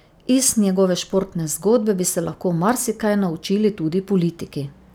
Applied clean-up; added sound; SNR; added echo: none; none; none; none.